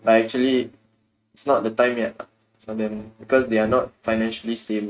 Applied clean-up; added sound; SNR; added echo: neural mask model RNNoise.